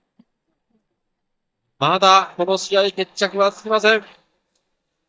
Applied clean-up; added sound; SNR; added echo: neural mask model DeepFilterNet 3.